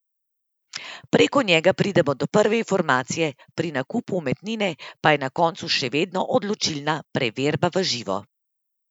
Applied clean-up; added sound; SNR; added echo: none; none; none; none.